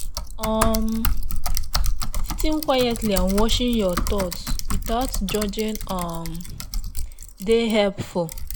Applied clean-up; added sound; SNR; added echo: none; Typing; -2 dB; none.